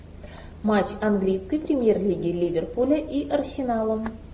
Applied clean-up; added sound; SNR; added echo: none; none; none; none.